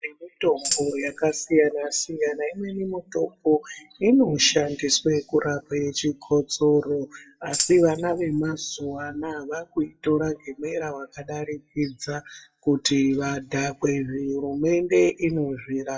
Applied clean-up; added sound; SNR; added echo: classical method WPE with log-MMSE.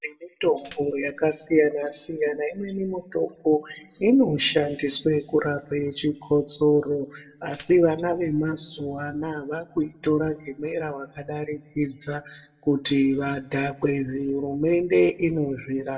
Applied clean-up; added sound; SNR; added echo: none; Tambourine; 9 dB; reverberation time 0.8 s.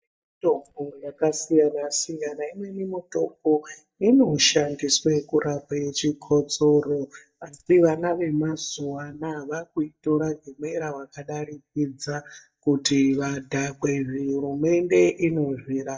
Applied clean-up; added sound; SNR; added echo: neural mask model DeepFilterNet 3.